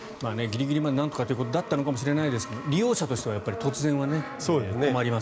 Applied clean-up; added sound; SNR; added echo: none; Brass instrument; 14 dB; none.